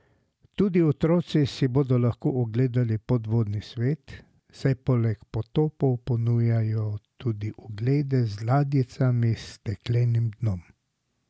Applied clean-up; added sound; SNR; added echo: none; none; none; none.